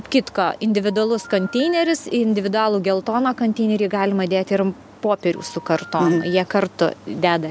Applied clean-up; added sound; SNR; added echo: none; Telephone; 18 dB; none.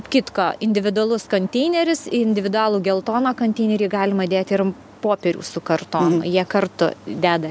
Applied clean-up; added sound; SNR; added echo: none; none; none; none.